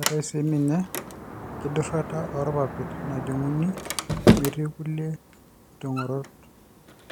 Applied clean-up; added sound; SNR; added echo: none; Sliding door; 0 dB; none.